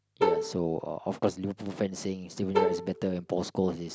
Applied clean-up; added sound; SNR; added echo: none; Bowed string instrument; 0 dB; none.